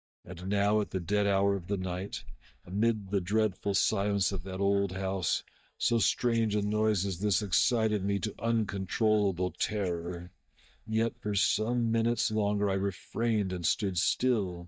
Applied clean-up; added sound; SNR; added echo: neural mask model DeepFilterNet 3.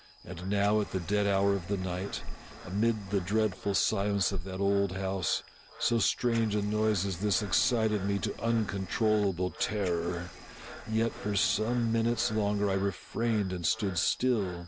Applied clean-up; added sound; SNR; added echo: none; Liquid + Frog; 17 dB; none.